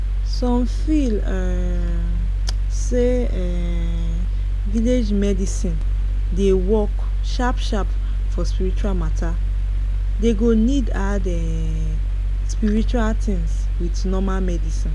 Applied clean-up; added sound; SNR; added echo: none; Mechanical fan; -5 dB; none.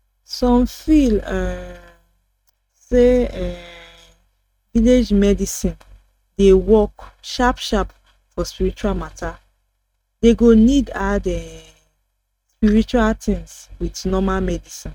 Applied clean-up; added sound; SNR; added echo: neural mask model RNNoise.